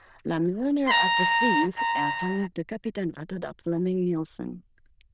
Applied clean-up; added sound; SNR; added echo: neural diffusion model UNIVERSE++.